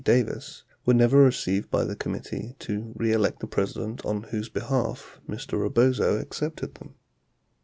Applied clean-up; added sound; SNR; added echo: none; none; none; none.